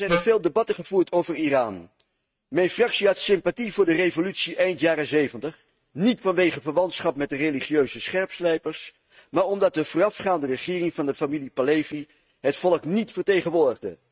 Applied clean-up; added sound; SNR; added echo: neural mask model RNNoise.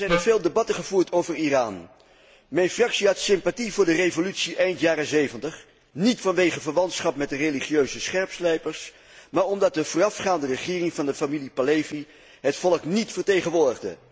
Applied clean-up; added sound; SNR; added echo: none; Wind instrument, woodwind instrument; 3 dB; none.